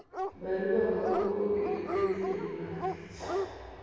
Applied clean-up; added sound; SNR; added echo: none; Dog; 4 dB; reverberation time 2.2 s.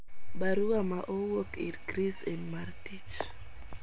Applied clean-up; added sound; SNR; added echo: none; none; none; none.